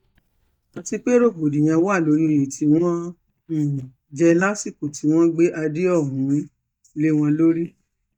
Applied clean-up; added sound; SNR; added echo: neural mask model DeepFilterNet 3.